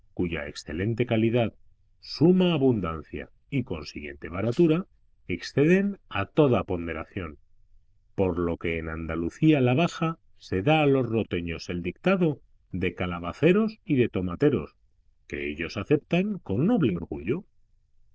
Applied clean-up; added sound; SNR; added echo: neural diffusion model UNIVERSE++.